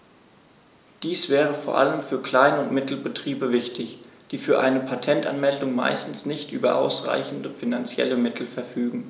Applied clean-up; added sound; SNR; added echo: none; none; none; none.